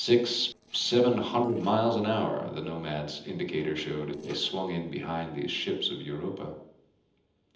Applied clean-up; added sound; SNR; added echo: neural separator model SepFormer DNS4.